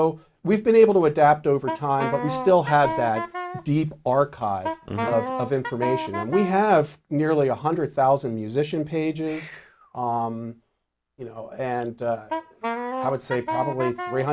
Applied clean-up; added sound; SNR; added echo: none; Wind instrument, woodwind instrument; 7 dB; none.